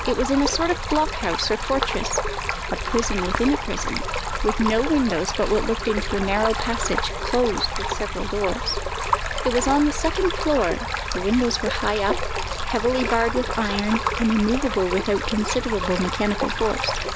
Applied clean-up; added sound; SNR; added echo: none; Stream; 2 dB; none.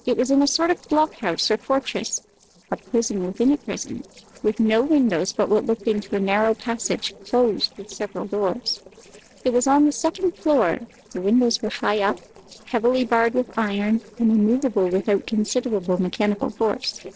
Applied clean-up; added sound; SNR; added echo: neural separator model SepFormer DNS4.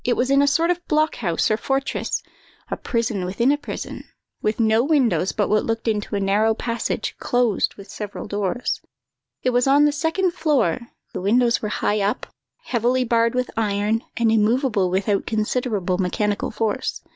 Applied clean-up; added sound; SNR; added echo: none; none; none; none.